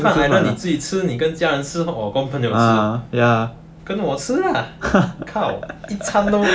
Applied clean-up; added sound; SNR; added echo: none; none; none; none.